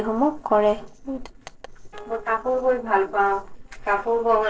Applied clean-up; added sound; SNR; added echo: neural separator model SepFormer DNS4.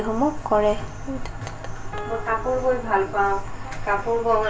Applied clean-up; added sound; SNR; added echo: none; Piano; 15 dB; reverberation time 0.4 s.